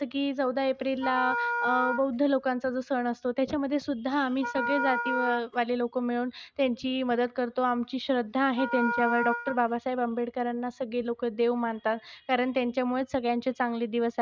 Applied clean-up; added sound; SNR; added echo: neural mask model RNNoise.